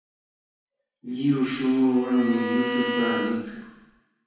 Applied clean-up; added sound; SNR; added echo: none; Bowed string instrument; 5 dB; reverberation time 1.0 s.